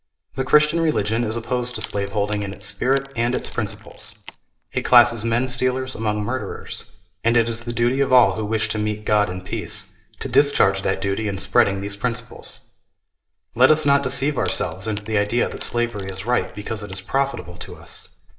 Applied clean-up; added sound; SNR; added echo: none; Wood; 19 dB; reverberation time 0.5 s.